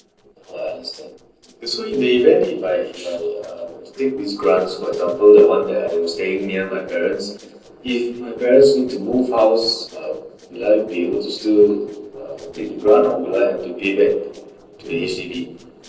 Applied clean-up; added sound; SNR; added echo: neural separator model SepFormer DNS4.